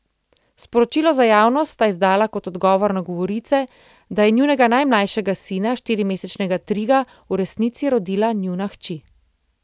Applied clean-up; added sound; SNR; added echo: none; none; none; none.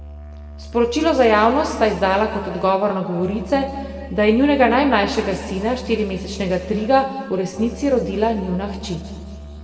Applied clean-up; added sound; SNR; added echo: none; Musical instrument; 16 dB; reverberation time 2.2 s.